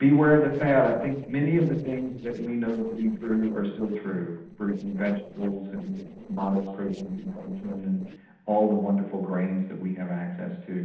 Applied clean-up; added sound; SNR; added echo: neural separator model SepFormer DNS4.